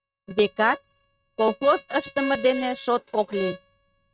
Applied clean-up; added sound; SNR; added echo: neural mask model RNNoise.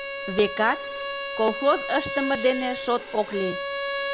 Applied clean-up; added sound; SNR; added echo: none; Bowed string instrument; 6 dB; none.